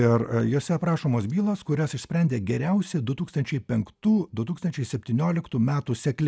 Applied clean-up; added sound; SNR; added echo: none; none; none; none.